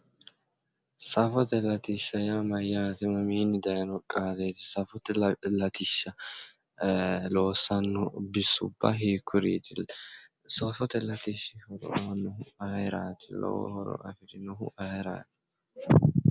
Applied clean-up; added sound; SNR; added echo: none; none; none; none.